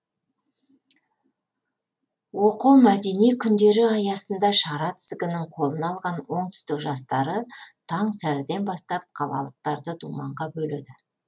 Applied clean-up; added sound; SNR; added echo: none; none; none; none.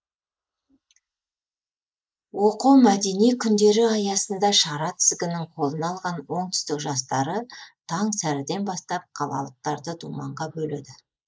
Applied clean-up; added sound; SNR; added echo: neural mask model Resemble Enhance denoiser.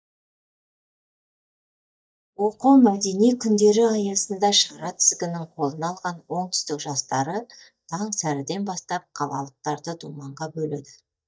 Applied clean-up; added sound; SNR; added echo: neural mask model DeepFilterNet 3.